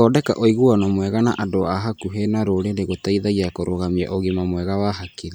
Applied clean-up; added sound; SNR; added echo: none; none; none; none.